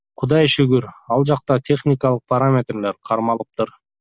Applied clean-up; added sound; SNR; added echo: none; none; none; none.